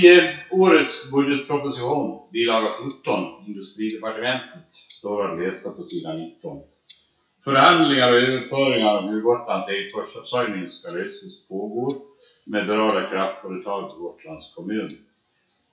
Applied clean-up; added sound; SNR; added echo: classical method WPE with log-MMSE.